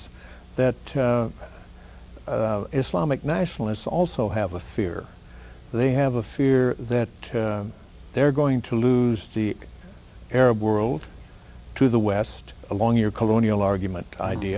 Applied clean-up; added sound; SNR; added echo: none; none; none; none.